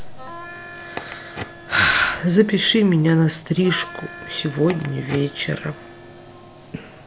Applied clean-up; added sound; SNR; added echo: none; Crackle + Harmonica; 17 dB; none.